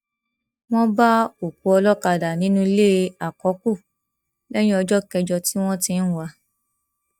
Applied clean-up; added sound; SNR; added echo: neural mask model DeepFilterNet 3.